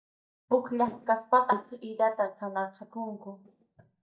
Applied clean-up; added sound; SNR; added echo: neural mask model DeepFilterNet 3.